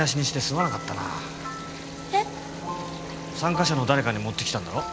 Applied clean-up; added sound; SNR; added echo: none; Brass instrument + Bowed string instrument; 12 dB; none.